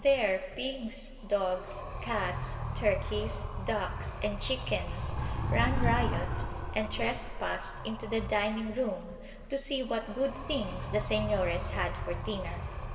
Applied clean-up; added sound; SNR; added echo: none; Animal; 3 dB; reverberation time 2.1 s.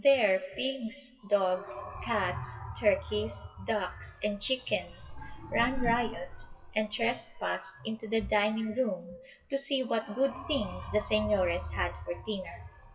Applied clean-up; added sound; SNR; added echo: classical method WPE with log-MMSE.